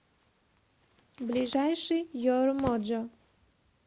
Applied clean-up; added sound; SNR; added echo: none; Zipper (clothing); 17 dB; none.